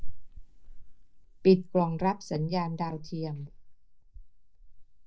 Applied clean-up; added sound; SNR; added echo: neural mask model DeepFilterNet 3.